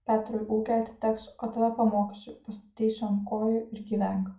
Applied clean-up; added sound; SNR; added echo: none; none; none; reverberation time 0.3 s.